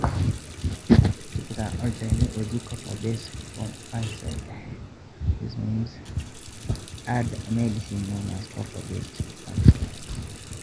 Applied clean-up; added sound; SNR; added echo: none; Water tap, faucet; 17 dB; none.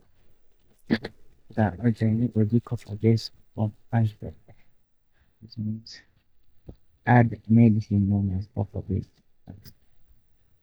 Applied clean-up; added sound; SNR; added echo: neural mask model DeepFilterNet 3.